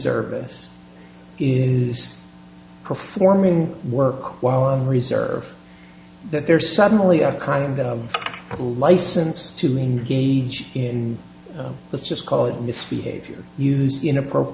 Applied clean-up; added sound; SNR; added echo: none; none; none; none.